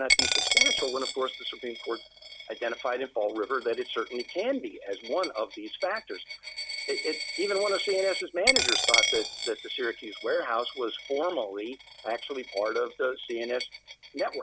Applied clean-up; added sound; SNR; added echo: none; Coin (dropping); 1 dB; none.